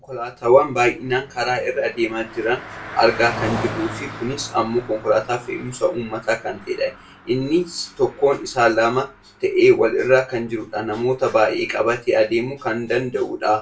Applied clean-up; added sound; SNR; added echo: none; Car passing by; 16 dB; reverberation time 0.2 s.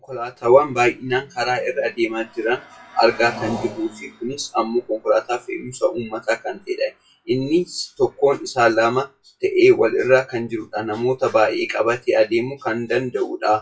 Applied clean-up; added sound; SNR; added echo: classical method WPE with log-MMSE.